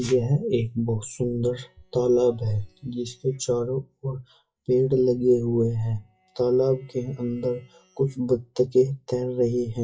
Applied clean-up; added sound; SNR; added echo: classical method WPE with log-MMSE.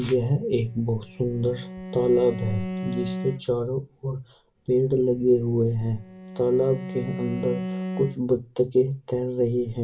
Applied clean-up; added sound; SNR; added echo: none; Bowed string instrument; 11 dB; reverberation time 0.2 s.